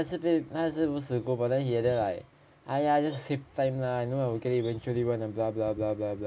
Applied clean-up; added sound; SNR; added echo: none; Chime; 17 dB; none.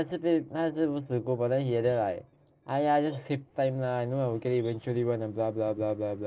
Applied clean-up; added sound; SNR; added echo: neural separator model SepFormer DNS4.